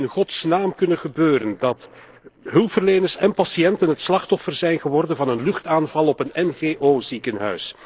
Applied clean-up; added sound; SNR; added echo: neural separator model SepFormer DNS4.